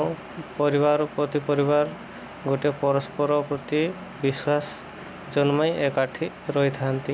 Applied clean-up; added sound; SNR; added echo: none; none; none; none.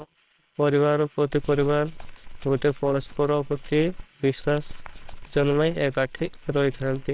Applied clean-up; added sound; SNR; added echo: neural separator model SepFormer WHAMR!.